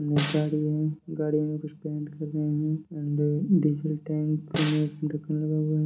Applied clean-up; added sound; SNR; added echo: none; Snare drum; 9 dB; reverberation time 0.3 s.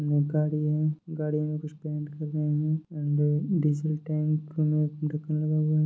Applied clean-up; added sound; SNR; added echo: none; none; none; none.